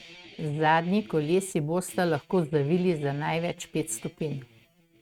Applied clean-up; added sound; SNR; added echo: neural mask model RNNoise.